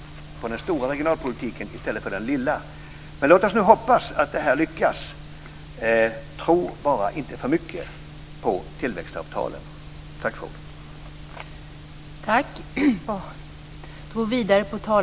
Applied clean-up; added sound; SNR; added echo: none; none; none; none.